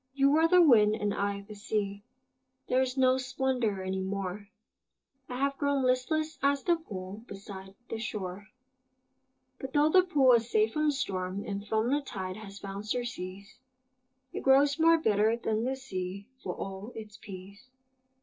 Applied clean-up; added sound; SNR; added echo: neural separator model SepFormer DNS4.